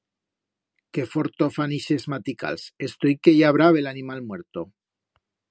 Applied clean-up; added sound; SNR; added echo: none; none; none; none.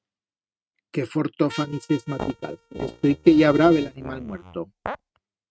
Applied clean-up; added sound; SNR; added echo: neural mask model RNNoise.